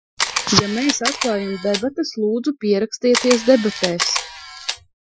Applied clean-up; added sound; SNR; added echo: classical method Wiener filter.